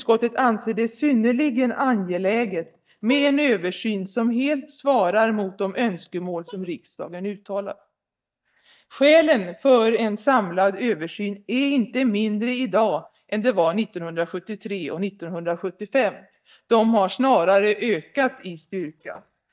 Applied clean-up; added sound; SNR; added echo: neural mask model DeepFilterNet 3.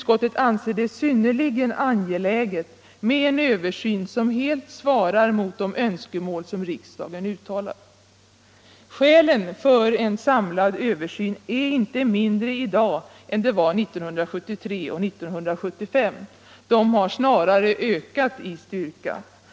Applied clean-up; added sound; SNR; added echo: none; none; none; none.